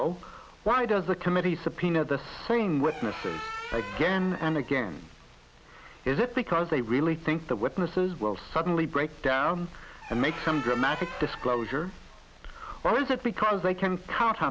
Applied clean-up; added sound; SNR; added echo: none; Squeak; 13 dB; none.